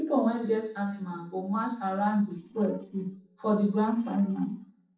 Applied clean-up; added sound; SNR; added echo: neural separator model SepFormer DNS4.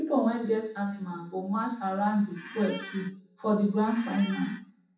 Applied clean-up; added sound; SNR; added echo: none; Squeak; 14 dB; reverberation time 0.7 s.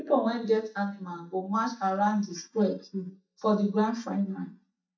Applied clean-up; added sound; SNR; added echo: neural mask model DeepFilterNet 3.